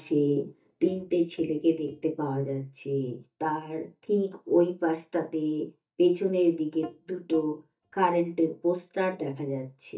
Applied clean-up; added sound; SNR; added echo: neural mask model DeepFilterNet 3.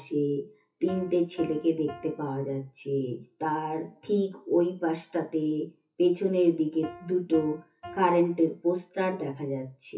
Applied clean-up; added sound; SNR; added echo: classical method WPE with log-MMSE.